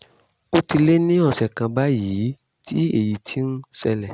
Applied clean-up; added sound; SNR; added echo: none; none; none; none.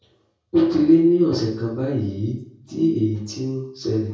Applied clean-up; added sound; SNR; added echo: none; none; none; reverberation time 0.6 s.